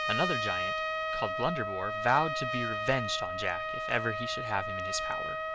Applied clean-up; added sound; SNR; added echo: none; Trumpet; 0 dB; none.